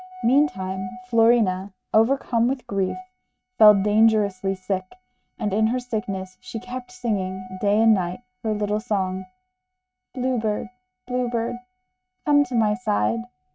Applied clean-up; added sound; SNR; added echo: neural mask model RNNoise.